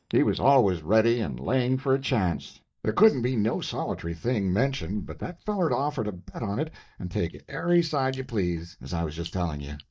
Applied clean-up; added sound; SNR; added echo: neural mask model DeepFilterNet 3.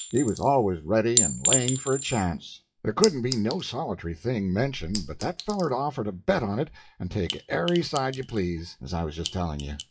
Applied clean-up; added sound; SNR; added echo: classical method WPE with log-MMSE.